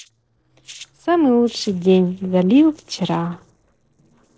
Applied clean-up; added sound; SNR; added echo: neural separator model SepFormer DNS4.